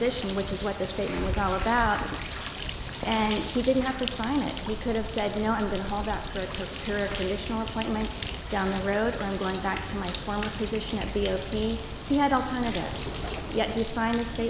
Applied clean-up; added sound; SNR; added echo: none; Bird; 6 dB; none.